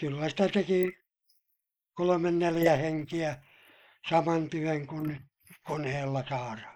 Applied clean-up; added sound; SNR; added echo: neural mask model Resemble Enhance denoiser.